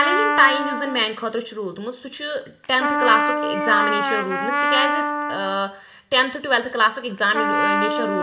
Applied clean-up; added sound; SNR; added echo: none; Trumpet; 1 dB; reverberation time 0.6 s.